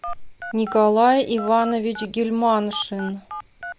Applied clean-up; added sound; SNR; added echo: none; Telephone; 15 dB; none.